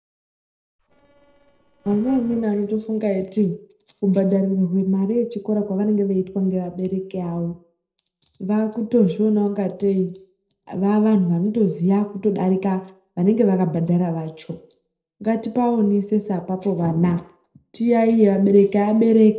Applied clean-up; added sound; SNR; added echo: neural separator model SepFormer DNS4.